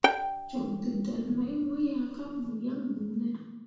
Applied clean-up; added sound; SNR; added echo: none; Bowed string instrument; 2 dB; reverberation time 1.2 s.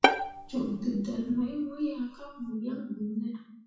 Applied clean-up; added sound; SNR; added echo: classical method WPE with log-MMSE.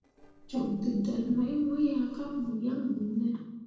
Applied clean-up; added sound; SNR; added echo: neural separator model SepFormer DNS4.